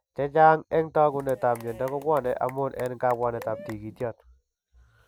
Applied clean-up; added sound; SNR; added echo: none; Applause / Cheering / Clapping; 19 dB; none.